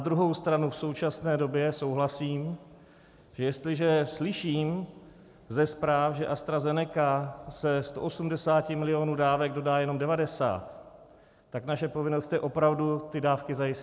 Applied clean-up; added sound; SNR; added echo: none; none; none; none.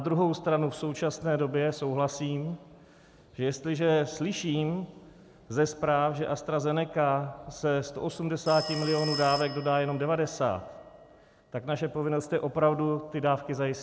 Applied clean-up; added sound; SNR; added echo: none; Telephone; 13 dB; none.